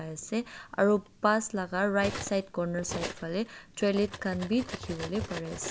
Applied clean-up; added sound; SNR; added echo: none; Cutlery, silverware; 12 dB; none.